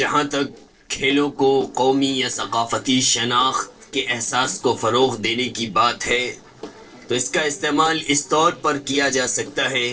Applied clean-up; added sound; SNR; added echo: neural separator model SepFormer DNS4.